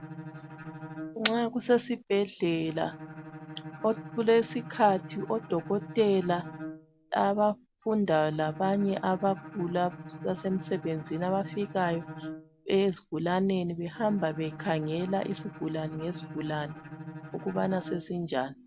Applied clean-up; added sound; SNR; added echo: none; Bowed string instrument; 14 dB; none.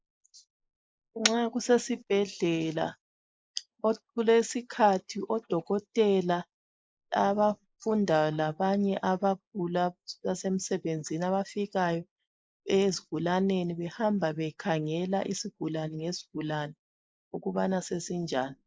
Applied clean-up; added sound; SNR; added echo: neural mask model Resemble Enhance denoiser.